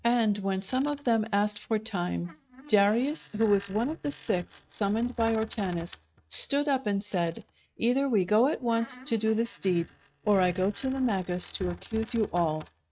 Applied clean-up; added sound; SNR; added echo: neural mask model RNNoise.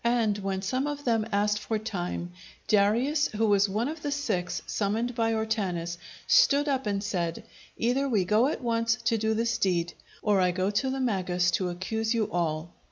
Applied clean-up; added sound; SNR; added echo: none; none; none; none.